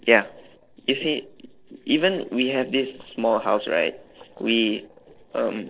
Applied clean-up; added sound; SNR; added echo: neural separator model SepFormer DNS4.